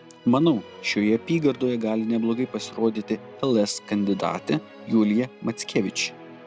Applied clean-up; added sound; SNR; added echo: none; Musical instrument; 20 dB; none.